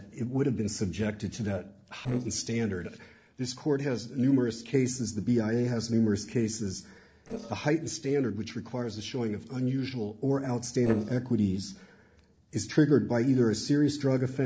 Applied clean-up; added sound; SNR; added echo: neural separator model SepFormer DNS4.